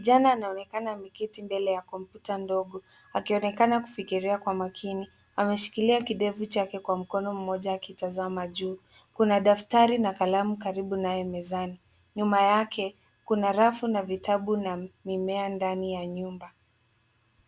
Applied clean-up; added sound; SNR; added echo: none; none; none; none.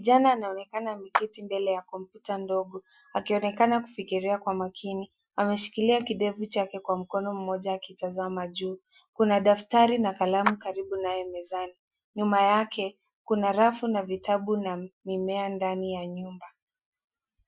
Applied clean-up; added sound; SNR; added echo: classical method Wiener filter.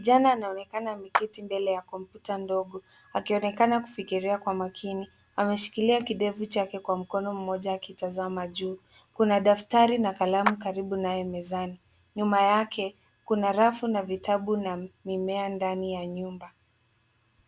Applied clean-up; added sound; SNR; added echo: none; Clapping; 7 dB; none.